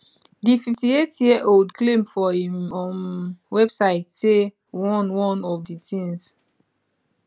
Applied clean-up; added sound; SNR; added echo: none; none; none; none.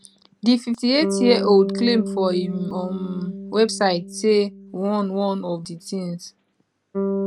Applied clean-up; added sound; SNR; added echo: none; Bass guitar; 7 dB; none.